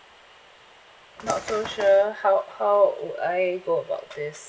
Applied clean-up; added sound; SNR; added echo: none; Bird; 11 dB; none.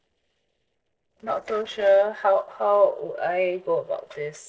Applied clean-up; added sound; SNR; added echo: neural separator model SepFormer DNS4.